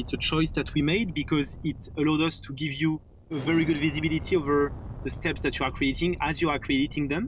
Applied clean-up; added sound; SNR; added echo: none; Explosion; 12 dB; none.